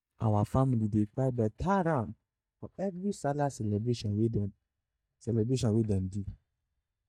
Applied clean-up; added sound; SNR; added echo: neural mask model DeepFilterNet 3.